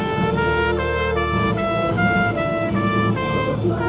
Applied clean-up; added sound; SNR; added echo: none; Trumpet; 3 dB; reverberation time 0.9 s.